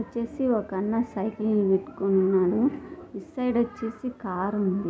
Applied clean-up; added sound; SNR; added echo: none; none; none; none.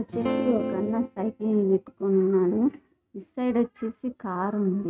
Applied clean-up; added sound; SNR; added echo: neural mask model RNNoise.